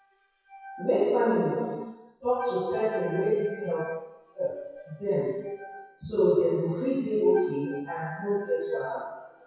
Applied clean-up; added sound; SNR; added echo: classical method WPE with log-MMSE.